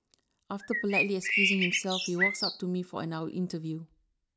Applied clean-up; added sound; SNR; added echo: none; Bird; -4 dB; none.